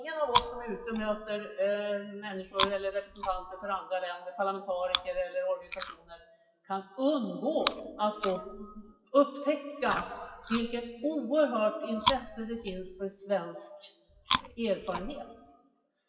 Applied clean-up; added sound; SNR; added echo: classical method WPE with log-MMSE.